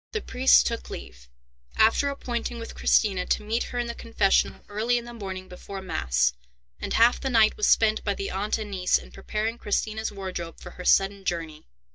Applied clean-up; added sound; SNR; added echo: neural mask model DeepFilterNet 3.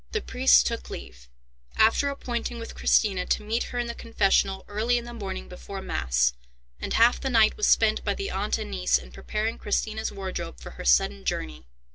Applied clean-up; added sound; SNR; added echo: none; none; none; none.